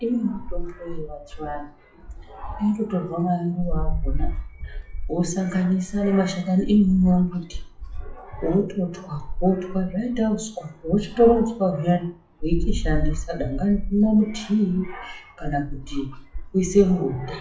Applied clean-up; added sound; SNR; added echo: classical method WPE with log-MMSE.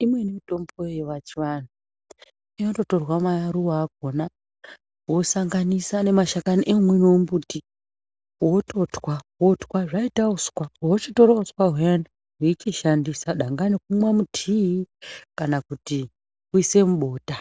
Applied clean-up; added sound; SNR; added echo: none; none; none; none.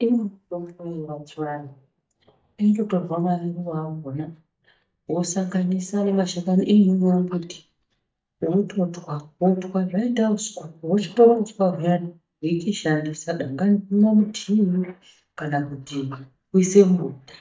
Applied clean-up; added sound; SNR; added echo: neural mask model DeepFilterNet 3.